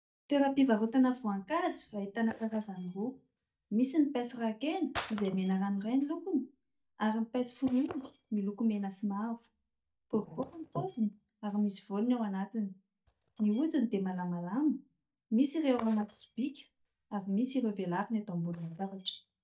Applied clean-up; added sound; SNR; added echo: neural mask model DeepFilterNet 3.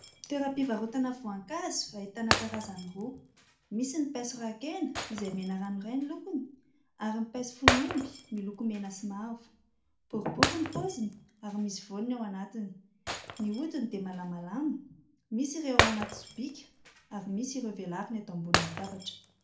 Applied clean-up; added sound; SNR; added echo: none; Shatter; 1 dB; reverberation time 0.4 s.